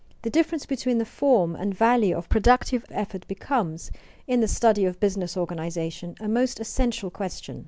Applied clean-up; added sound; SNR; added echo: none; none; none; none.